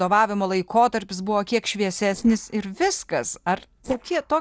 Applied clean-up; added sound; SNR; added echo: neural separator model SepFormer DNS4.